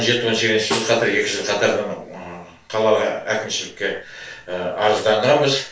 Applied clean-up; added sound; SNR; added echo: none; Snare drum; 13 dB; reverberation time 0.3 s.